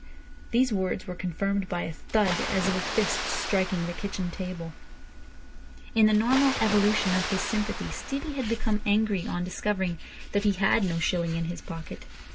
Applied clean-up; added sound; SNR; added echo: none; Water; 10 dB; none.